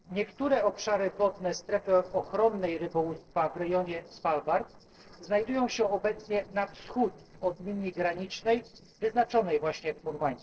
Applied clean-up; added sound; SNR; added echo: neural separator model SepFormer DNS4.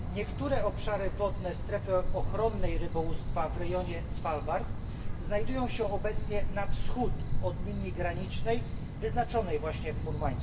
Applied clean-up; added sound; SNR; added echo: none; Cricket; -3 dB; reverberation time 0.7 s.